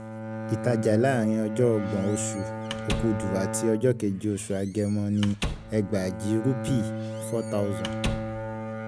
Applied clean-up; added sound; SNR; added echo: none; Bowed string instrument + Squeak / Slam; 5 dB; none.